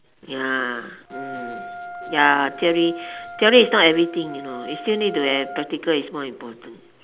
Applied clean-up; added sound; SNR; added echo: none; Wind instrument, woodwind instrument; 16 dB; none.